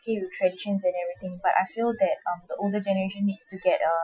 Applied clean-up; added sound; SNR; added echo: classical method Wiener filter.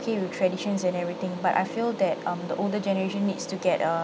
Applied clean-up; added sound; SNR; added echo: none; none; none; none.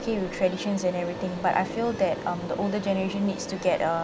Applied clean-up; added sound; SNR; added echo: none; Ocean; 15 dB; none.